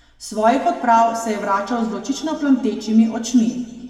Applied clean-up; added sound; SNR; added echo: none; none; none; reverberation time 1.8 s.